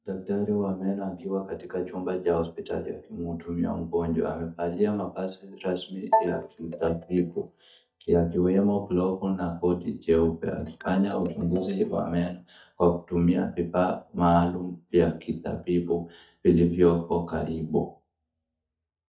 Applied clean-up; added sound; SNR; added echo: neural mask model DeepFilterNet 3.